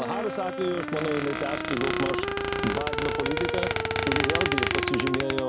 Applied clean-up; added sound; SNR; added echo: none; Wind instrument, woodwind instrument + Squeak; -2 dB; none.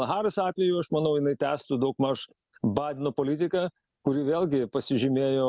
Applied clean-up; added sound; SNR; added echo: none; none; none; none.